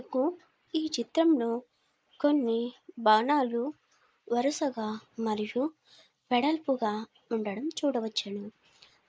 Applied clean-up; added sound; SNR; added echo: neural mask model Resemble Enhance denoiser.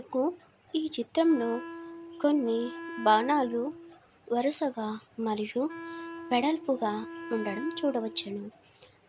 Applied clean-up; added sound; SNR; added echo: none; Wind instrument, woodwind instrument; 12 dB; none.